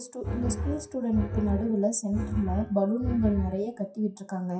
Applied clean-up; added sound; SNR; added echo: classical method WPE with log-MMSE.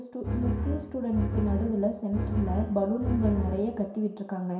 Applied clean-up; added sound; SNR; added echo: none; Bowed string instrument; 1 dB; reverberation time 0.7 s.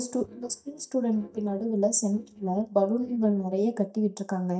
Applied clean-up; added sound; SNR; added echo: neural mask model DeepFilterNet 3.